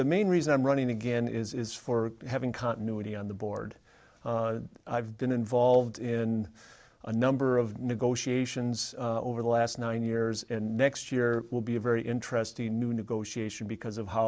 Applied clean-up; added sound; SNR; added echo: none; none; none; none.